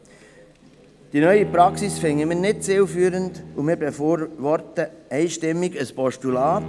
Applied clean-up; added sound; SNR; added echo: none; Bowed string instrument; 15 dB; none.